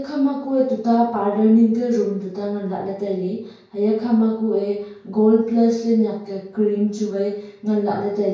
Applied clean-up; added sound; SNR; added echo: none; none; none; reverberation time 0.5 s.